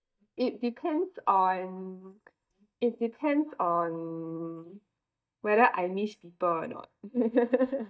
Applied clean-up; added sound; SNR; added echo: neural mask model DeepFilterNet 3.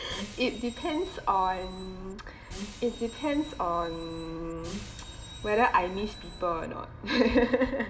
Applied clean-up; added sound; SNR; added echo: none; Bus; 14 dB; reverberation time 1.8 s.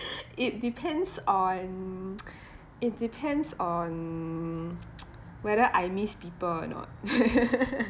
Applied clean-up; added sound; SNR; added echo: none; none; none; none.